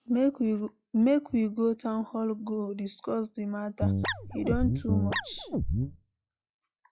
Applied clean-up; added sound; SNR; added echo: classical method log-MMSE.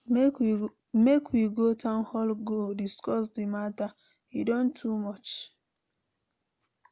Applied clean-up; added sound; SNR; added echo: none; none; none; none.